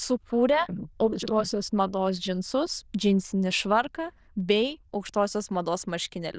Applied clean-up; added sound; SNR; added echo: neural diffusion model UNIVERSE++.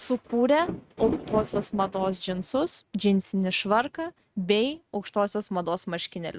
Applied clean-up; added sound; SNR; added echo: neural mask model RNNoise.